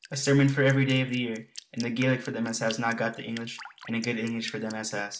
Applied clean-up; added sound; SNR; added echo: none; Drip; 20 dB; none.